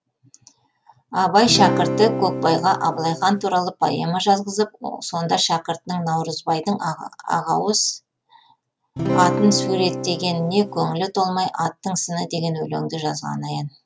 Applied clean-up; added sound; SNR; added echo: none; Acoustic guitar / Strum; 3 dB; none.